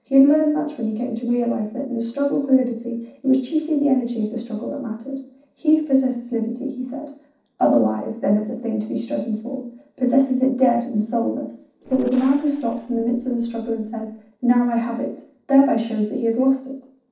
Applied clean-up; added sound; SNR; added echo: neural separator model SepFormer DNS4.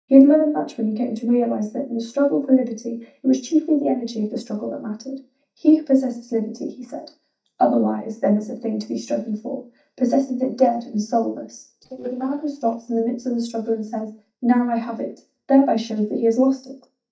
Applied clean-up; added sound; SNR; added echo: neural mask model DeepFilterNet 3.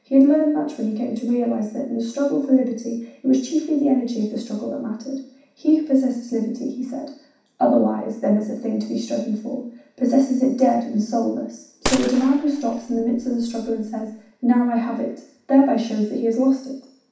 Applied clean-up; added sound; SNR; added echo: none; Gunshot, gunfire; 11 dB; reverberation time 0.6 s.